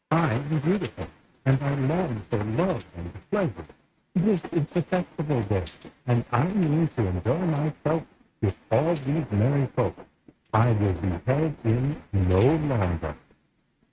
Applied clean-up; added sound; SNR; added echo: neural mask model RNNoise.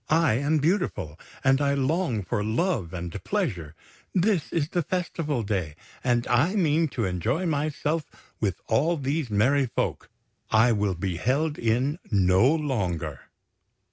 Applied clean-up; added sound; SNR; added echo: none; none; none; none.